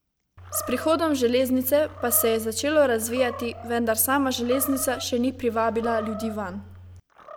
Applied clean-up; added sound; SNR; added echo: none; Animal; 16 dB; none.